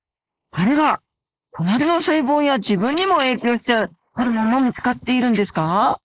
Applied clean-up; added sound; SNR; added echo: neural mask model Resemble Enhance denoiser.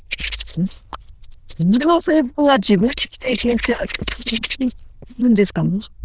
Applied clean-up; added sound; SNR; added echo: neural diffusion model UNIVERSE++.